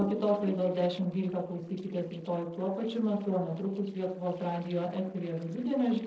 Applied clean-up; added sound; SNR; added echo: neural separator model SepFormer DNS4.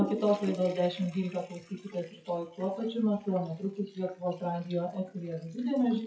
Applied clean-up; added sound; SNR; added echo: classical method WPE with log-MMSE.